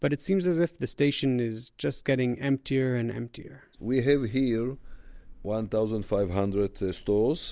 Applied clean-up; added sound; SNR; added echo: none; none; none; none.